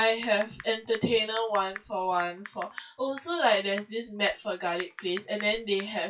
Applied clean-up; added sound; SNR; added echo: classical method WPE with log-MMSE.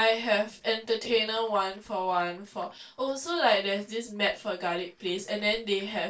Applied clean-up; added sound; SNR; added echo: neural separator model SepFormer DNS4.